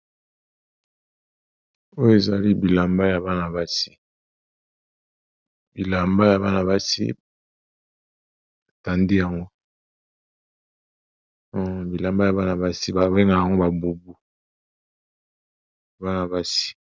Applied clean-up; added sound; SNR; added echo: none; none; none; none.